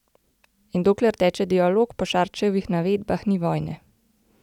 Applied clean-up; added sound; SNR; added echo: none; none; none; none.